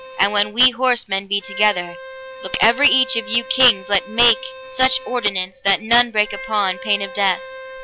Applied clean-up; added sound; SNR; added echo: none; Bowed string instrument; 16 dB; none.